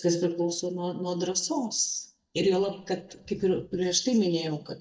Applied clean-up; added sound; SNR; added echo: neural mask model DeepFilterNet 3.